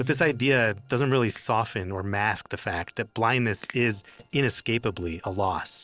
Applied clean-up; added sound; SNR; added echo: neural separator model SepFormer DNS4.